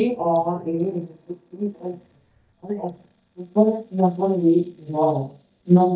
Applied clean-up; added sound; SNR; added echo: neural mask model DeepFilterNet 3.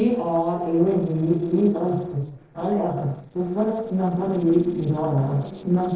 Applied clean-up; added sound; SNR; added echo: neural separator model SepFormer DNS4.